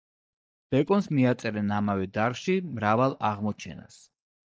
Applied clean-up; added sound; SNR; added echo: neural mask model DeepFilterNet 3.